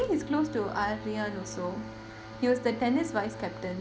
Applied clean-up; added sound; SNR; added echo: none; Bowed string instrument; 11 dB; none.